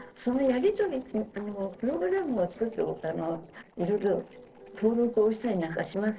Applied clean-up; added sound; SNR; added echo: neural separator model SepFormer DNS4.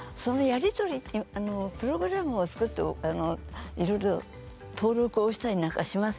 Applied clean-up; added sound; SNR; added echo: none; none; none; none.